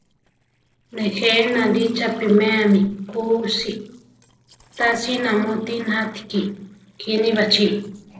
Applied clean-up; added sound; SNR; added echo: neural separator model SepFormer DNS4.